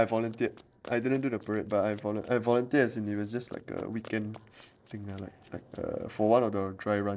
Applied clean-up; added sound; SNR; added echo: neural separator model SepFormer DNS4.